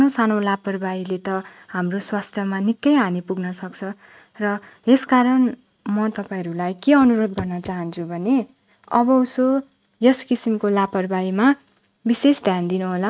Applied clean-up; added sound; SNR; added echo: neural mask model RNNoise.